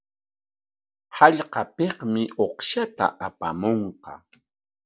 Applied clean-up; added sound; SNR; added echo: none; none; none; none.